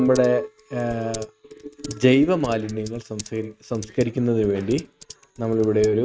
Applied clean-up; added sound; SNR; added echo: neural mask model RNNoise.